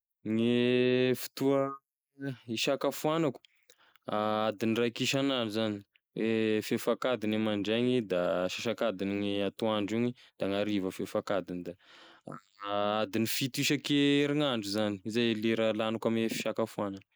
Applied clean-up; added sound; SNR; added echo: neural mask model Resemble Enhance denoiser.